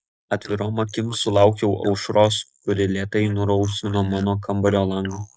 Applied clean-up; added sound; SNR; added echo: neural mask model Resemble Enhance denoiser.